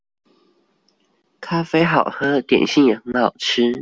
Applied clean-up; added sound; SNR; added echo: none; none; none; none.